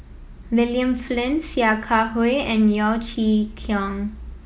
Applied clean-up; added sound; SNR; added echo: none; none; none; none.